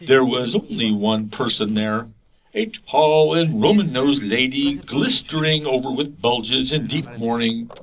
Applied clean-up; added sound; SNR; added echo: neural separator model SepFormer DNS4.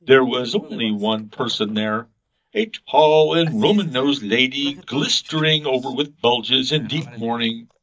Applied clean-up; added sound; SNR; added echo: neural mask model DeepFilterNet 3.